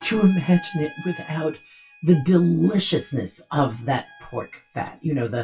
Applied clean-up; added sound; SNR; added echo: classical method WPE with log-MMSE.